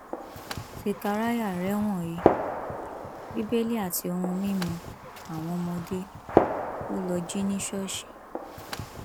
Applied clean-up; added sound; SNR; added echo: none; Gunshot, gunfire; 1 dB; none.